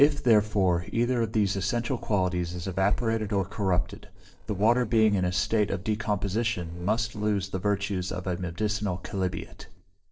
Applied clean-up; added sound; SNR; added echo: neural separator model SepFormer DNS4.